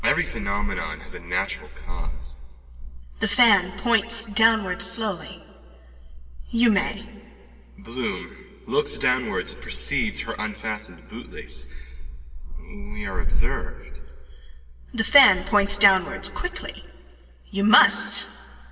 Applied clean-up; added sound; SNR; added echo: none; none; none; reverberation time 1.8 s.